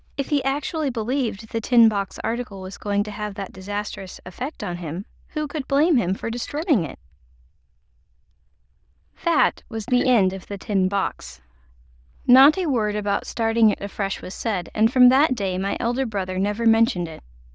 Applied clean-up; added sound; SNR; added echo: neural diffusion model UNIVERSE++.